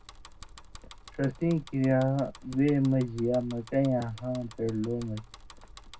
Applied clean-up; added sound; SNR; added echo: none; Bicycle; 18 dB; reverberation time 0.3 s.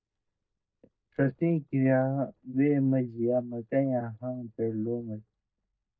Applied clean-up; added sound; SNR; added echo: neural mask model DeepFilterNet 3.